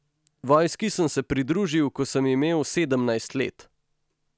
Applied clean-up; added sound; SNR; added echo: none; none; none; none.